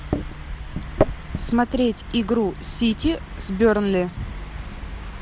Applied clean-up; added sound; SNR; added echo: none; Microwave oven; 7 dB; none.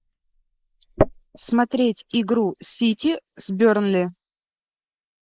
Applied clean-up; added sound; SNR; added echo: neural mask model Resemble Enhance denoiser.